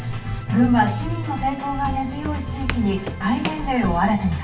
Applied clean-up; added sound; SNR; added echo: none; Walk, footsteps; 16 dB; reverberation time 0.3 s.